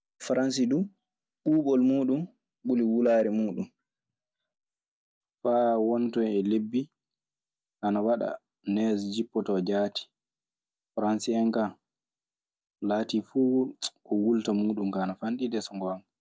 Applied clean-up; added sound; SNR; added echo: none; none; none; none.